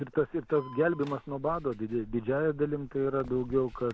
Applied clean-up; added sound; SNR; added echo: none; Alarm; 19 dB; none.